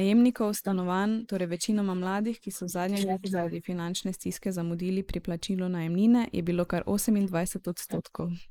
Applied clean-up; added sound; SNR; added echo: neural mask model Resemble Enhance denoiser.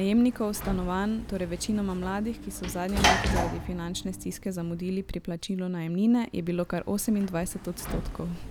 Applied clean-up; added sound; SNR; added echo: none; Sliding door / Slam; 5 dB; none.